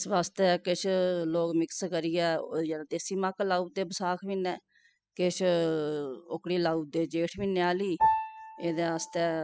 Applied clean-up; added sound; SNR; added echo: classical method spectral subtraction.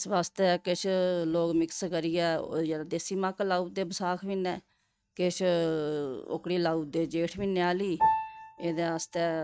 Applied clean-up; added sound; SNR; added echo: neural mask model RNNoise.